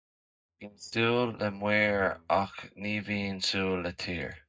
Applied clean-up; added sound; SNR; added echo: neural mask model DeepFilterNet 3.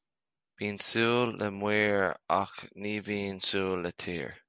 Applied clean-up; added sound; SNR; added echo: none; none; none; none.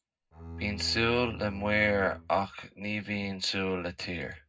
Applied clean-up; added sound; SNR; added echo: none; Bowed string instrument; 11 dB; reverberation time 0.3 s.